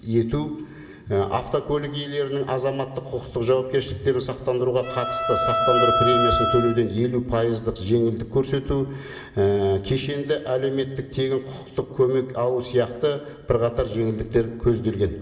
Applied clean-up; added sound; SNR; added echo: none; Bowed string instrument; 0 dB; reverberation time 2.7 s.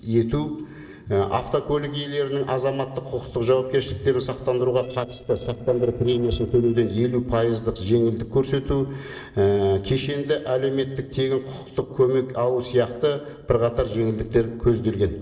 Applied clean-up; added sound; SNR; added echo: neural separator model SepFormer DNS4.